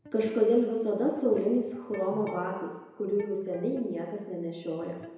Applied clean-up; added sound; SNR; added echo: none; Electric guitar; 19 dB; reverberation time 1.0 s.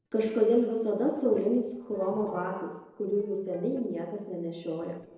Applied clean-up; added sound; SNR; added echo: neural separator model SepFormer DNS4.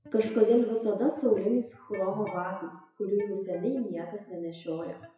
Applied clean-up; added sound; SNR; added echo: classical method WPE with log-MMSE.